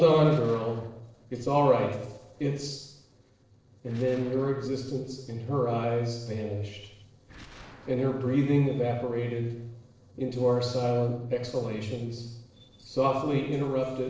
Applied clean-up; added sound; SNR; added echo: neural separator model SepFormer DNS4.